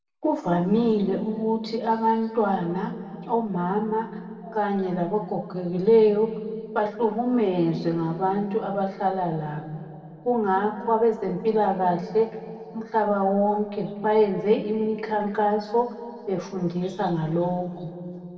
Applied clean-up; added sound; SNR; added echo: none; none; none; reverberation time 2.3 s.